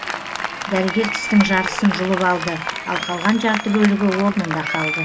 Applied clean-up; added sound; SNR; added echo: none; Applause; 6 dB; none.